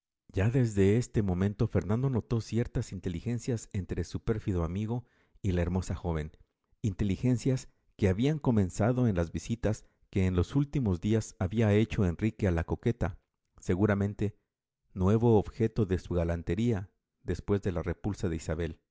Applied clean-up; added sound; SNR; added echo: none; none; none; none.